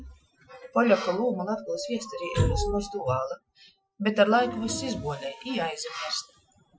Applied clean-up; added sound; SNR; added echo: classical method Wiener filter.